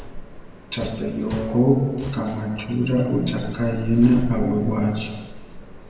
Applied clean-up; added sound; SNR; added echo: none; Subway, metro, underground; 11 dB; reverberation time 1.1 s.